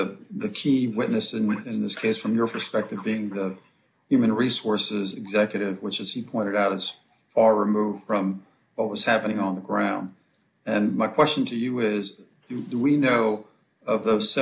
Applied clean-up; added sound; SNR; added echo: none; none; none; none.